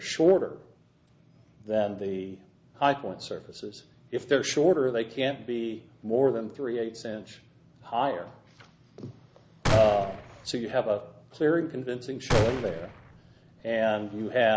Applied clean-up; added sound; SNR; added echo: none; Gunshot, gunfire; 3 dB; none.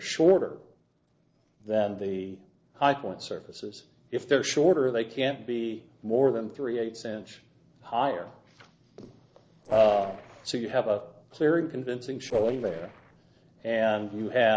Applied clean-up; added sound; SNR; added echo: neural separator model SepFormer DNS4.